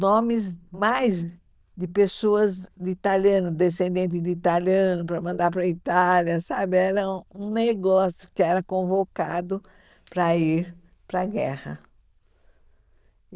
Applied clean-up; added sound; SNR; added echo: neural diffusion model UNIVERSE++.